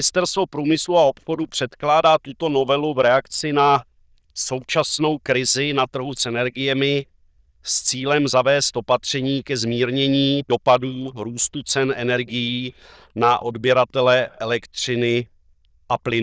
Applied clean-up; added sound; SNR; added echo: neural diffusion model UNIVERSE++.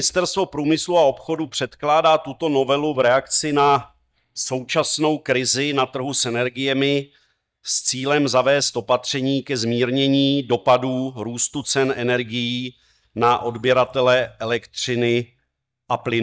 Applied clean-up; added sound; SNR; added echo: neural mask model DeepFilterNet 3.